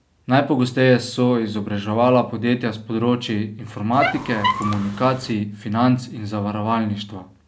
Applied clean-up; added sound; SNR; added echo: none; Squeak; 5 dB; none.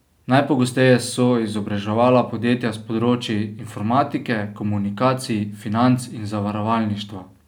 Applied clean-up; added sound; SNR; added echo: none; none; none; none.